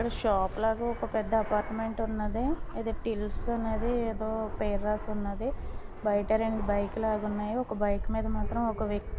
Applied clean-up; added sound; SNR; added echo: none; Fixed-wing aircraft, airplane; 4 dB; none.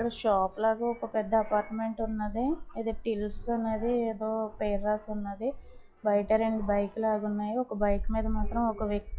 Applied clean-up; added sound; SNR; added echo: classical method log-MMSE.